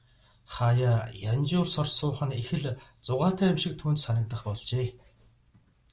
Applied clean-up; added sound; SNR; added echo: none; none; none; none.